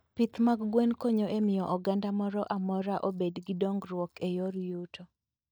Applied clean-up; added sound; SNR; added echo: neural mask model DeepFilterNet 3.